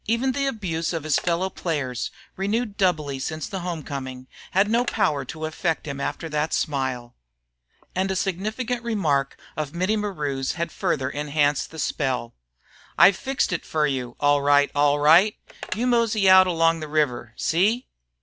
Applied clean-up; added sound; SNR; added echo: neural separator model SepFormer DNS4.